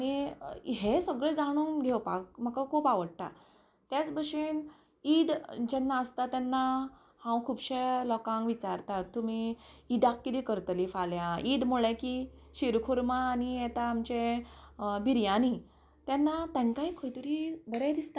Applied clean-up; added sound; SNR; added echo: none; none; none; none.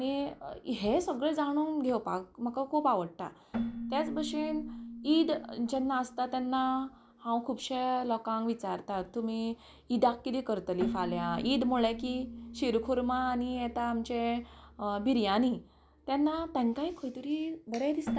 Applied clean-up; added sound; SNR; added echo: none; Keyboard (musical); 12 dB; none.